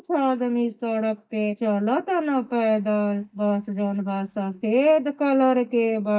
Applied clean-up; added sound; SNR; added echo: neural mask model DeepFilterNet 3.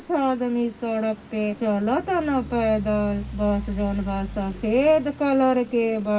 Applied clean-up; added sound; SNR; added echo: none; Idling / Truck; 15 dB; reverberation time 0.4 s.